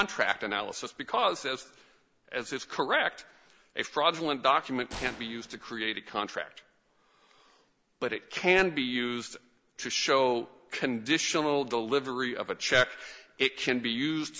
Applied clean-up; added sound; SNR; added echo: none; Gunshot, gunfire; 19 dB; none.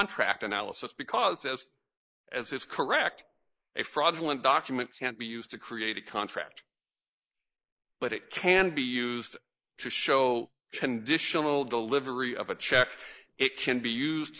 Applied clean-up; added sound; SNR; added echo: neural mask model Resemble Enhance denoiser.